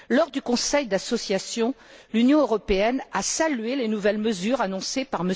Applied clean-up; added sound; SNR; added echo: none; none; none; none.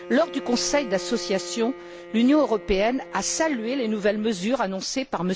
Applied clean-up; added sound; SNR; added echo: none; Bowed string instrument; 15 dB; none.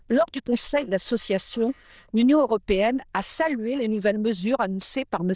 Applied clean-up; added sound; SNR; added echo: neural diffusion model UNIVERSE++.